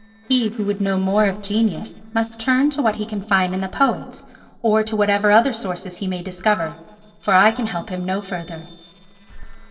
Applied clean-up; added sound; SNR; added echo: neural separator model SepFormer DNS4.